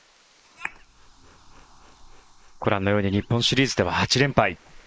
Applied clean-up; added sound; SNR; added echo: neural mask model Resemble Enhance denoiser.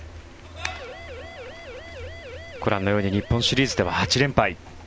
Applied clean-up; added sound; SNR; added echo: none; Siren; 14 dB; none.